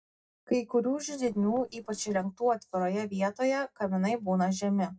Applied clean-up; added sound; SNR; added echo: neural separator model SepFormer DNS4.